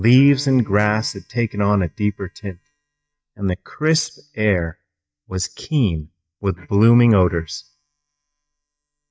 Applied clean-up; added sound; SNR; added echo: neural mask model DeepFilterNet 3.